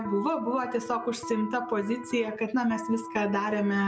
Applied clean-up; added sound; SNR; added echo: none; Electric guitar; 11 dB; none.